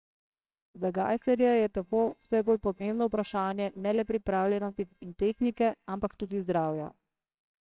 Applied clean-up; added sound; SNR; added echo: neural separator model SepFormer WHAMR!.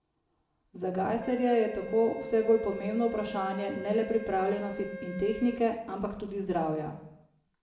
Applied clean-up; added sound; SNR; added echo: none; Wind instrument, woodwind instrument; 14 dB; reverberation time 0.7 s.